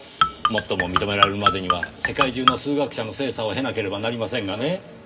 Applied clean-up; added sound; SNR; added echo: none; Marimba, xylophone; -3 dB; reverberation time 0.3 s.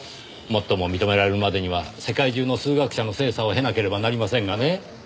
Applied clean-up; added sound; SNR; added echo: none; none; none; none.